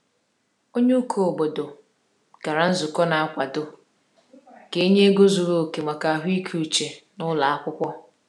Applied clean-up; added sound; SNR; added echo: none; none; none; none.